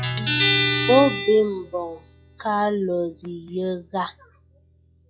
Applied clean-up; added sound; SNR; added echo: classical method log-MMSE.